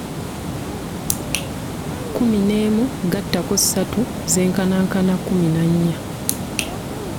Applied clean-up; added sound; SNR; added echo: none; Water; 6 dB; none.